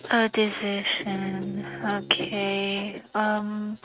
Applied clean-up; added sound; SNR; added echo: neural mask model RNNoise.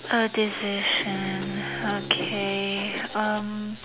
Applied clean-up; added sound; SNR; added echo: none; Writing + Bowed string instrument; 11 dB; none.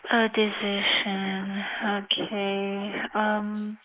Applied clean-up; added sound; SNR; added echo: neural mask model Resemble Enhance denoiser.